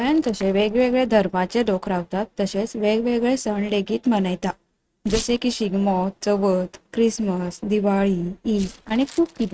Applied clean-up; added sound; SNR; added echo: neural mask model RNNoise.